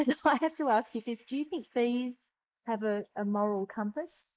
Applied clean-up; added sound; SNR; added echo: neural mask model Resemble Enhance denoiser.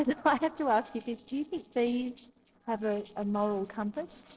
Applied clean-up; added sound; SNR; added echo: neural separator model SepFormer DNS4.